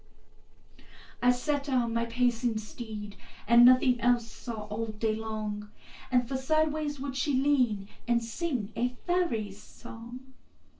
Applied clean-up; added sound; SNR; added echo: neural separator model SepFormer DNS4.